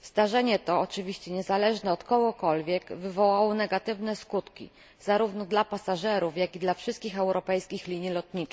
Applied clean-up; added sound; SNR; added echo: none; none; none; none.